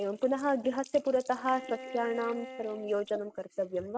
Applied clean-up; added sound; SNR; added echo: neural mask model RNNoise.